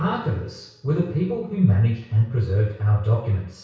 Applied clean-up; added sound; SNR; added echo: none; none; none; reverberation time 0.6 s.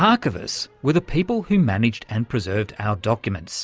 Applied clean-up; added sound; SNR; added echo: none; none; none; none.